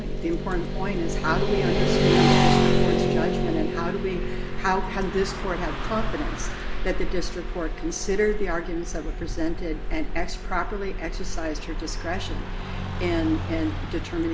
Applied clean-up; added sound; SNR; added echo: none; Motorcycle / Traffic noise, roadway noise; 2 dB; reverberation time 0.5 s.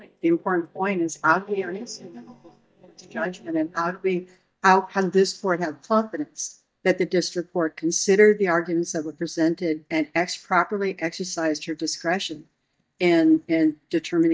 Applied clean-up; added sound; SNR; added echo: neural mask model DeepFilterNet 3.